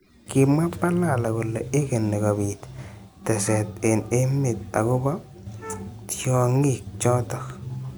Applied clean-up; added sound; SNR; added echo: none; Wind instrument, woodwind instrument; 18 dB; none.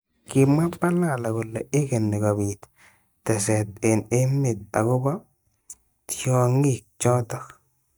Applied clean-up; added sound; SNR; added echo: neural mask model DeepFilterNet 3.